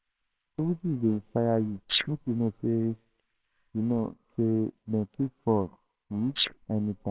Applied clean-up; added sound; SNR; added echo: neural separator model SepFormer WHAMR!.